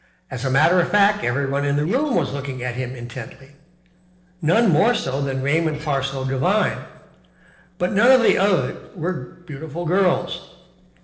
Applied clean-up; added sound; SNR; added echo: neural separator model SepFormer DNS4.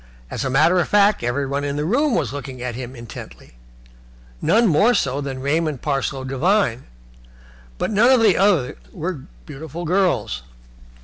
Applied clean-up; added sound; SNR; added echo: none; none; none; none.